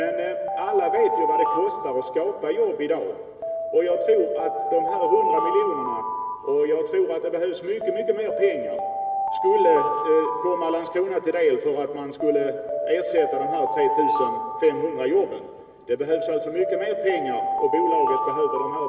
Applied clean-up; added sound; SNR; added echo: none; Alarm; 3 dB; reverberation time 2.1 s.